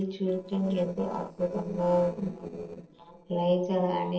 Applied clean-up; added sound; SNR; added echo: neural separator model SepFormer DNS4.